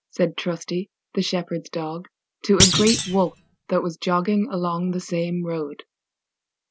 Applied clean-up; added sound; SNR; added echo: none; Thump, thud; -2 dB; none.